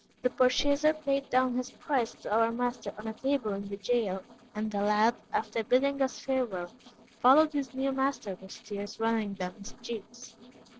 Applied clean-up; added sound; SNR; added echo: neural separator model SepFormer DNS4.